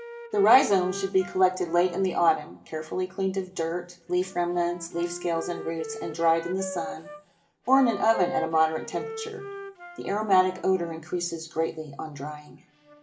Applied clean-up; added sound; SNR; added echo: none; Wind instrument, woodwind instrument; 13 dB; reverberation time 0.5 s.